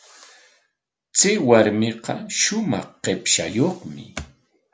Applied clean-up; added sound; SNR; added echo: none; none; none; none.